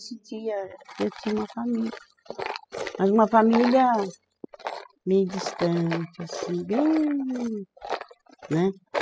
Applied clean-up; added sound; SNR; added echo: classical method spectral subtraction.